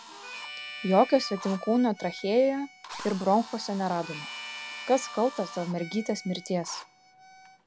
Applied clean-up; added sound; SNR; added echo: none; Harmonica + Drill; 14 dB; none.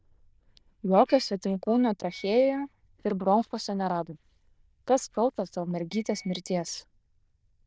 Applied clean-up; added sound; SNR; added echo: neural diffusion model UNIVERSE++.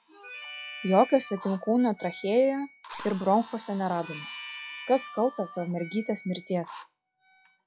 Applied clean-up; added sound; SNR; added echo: classical method log-MMSE.